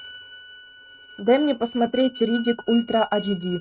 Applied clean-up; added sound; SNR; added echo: neural mask model RNNoise.